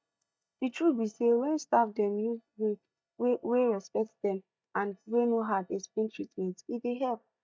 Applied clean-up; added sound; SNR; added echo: neural mask model DeepFilterNet 3.